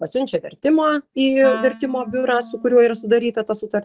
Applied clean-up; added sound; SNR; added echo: neural mask model DeepFilterNet 3.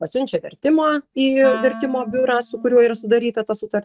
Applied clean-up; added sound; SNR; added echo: neural mask model RNNoise.